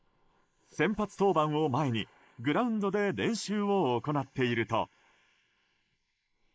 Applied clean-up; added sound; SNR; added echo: neural mask model Resemble Enhance denoiser.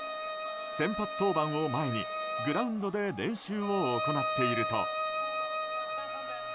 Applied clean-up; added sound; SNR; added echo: none; Bowed string instrument; 1 dB; none.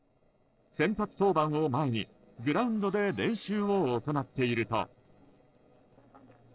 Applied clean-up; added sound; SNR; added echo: neural separator model SepFormer DNS4.